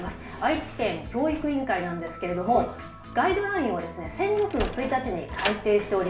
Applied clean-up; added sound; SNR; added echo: none; Sliding door; 13 dB; reverberation time 0.5 s.